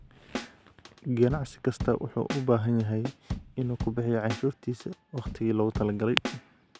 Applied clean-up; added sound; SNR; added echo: none; Drum / Drum kit; 10 dB; none.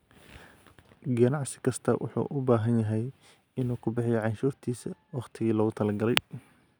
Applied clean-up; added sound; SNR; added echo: none; none; none; none.